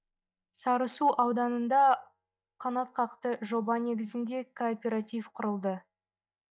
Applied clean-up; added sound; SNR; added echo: neural mask model DeepFilterNet 3.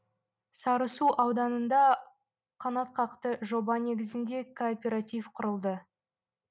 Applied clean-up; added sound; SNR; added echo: none; none; none; none.